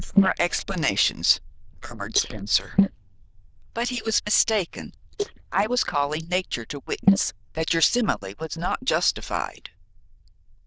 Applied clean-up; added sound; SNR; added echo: neural diffusion model UNIVERSE++.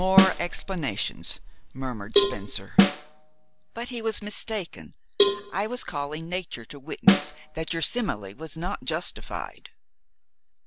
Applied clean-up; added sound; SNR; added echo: none; Snare drum + Cowbell; -3 dB; none.